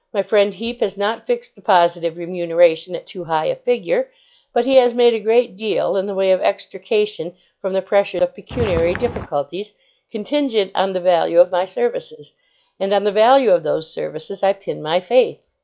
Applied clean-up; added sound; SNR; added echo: classical method log-MMSE.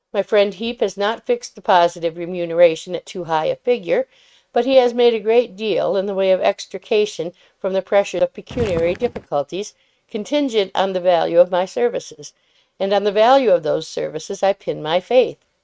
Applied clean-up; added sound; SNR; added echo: neural mask model RNNoise.